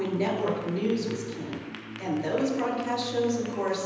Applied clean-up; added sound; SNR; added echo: none; Applause / Clapping; 18 dB; reverberation time 1.1 s.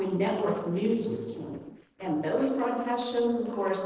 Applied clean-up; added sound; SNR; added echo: neural separator model SepFormer DNS4.